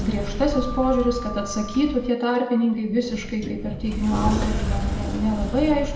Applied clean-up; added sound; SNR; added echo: none; Sliding door; 4 dB; reverberation time 0.8 s.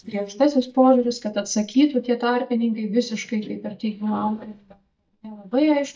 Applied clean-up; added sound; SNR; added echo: neural mask model DeepFilterNet 3.